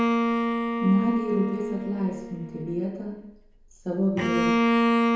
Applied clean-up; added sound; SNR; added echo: none; Bowed string instrument; -2 dB; reverberation time 0.9 s.